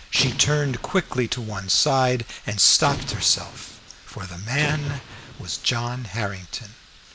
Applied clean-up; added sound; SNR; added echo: none; Explosion; 11 dB; none.